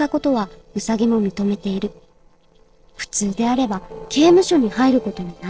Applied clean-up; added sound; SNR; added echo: neural separator model SepFormer DNS4.